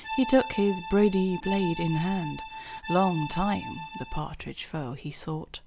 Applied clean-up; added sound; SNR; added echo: none; Accordion; 9 dB; none.